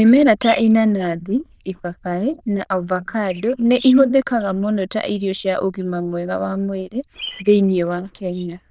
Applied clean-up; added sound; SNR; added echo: neural diffusion model UNIVERSE++.